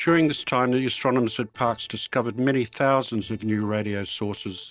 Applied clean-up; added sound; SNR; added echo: neural separator model SepFormer DNS4.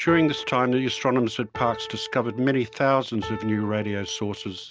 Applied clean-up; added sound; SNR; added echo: none; Piano; 15 dB; none.